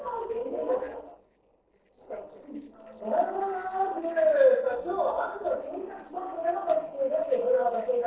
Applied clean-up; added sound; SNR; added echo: neural separator model SepFormer DNS4.